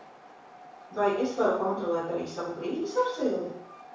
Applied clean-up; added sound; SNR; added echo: none; Train; 19 dB; reverberation time 0.7 s.